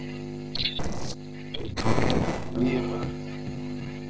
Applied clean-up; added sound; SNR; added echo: neural separator model SepFormer DNS4.